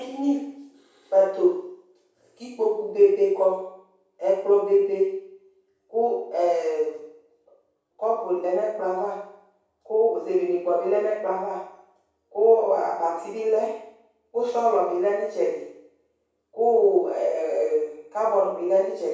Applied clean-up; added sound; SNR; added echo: none; none; none; reverberation time 0.6 s.